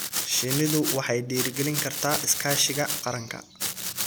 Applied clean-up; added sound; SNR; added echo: none; Domestic sounds, home sounds; 4 dB; none.